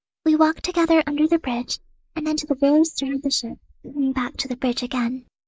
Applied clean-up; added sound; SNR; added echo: neural mask model Resemble Enhance denoiser.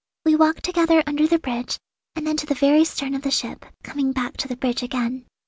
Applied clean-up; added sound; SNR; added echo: none; none; none; none.